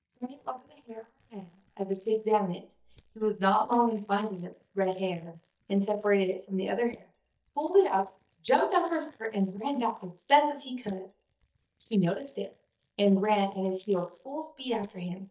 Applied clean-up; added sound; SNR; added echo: neural mask model DeepFilterNet 3.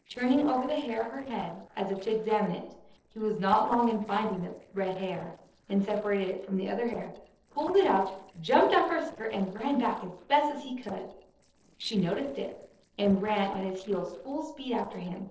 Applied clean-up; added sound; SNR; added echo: neural separator model SepFormer DNS4.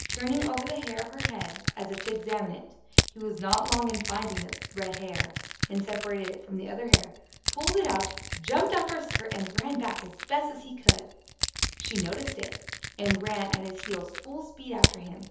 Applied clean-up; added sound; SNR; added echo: none; Crushing; -1 dB; reverberation time 0.8 s.